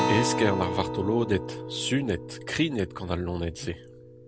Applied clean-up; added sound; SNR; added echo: none; Acoustic guitar; 4 dB; none.